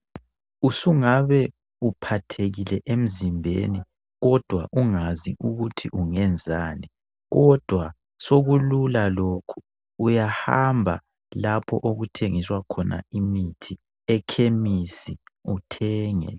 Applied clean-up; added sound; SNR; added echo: none; none; none; none.